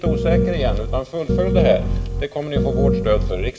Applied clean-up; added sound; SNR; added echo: none; Piano; -4 dB; reverberation time 0.6 s.